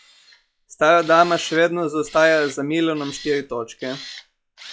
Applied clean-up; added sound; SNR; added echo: classical method log-MMSE.